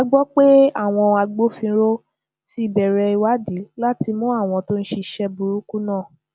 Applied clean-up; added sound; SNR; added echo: none; none; none; none.